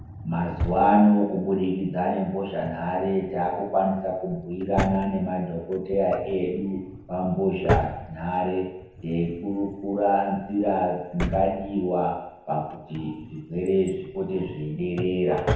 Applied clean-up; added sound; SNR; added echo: none; Drawer open or close; 10 dB; reverberation time 1.0 s.